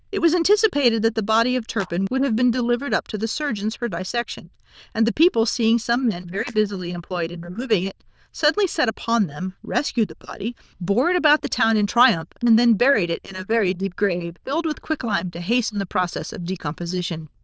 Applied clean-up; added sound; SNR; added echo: neural diffusion model UNIVERSE++.